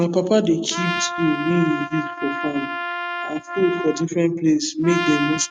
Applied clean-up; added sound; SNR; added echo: neural mask model RNNoise.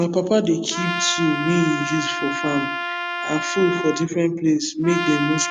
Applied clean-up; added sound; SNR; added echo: none; Trumpet; 6 dB; none.